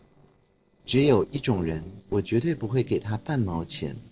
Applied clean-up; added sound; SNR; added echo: neural separator model SepFormer DNS4.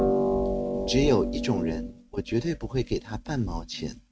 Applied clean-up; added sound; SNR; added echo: neural mask model RNNoise.